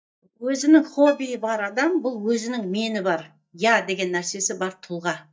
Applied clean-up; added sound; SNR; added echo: neural mask model DeepFilterNet 3.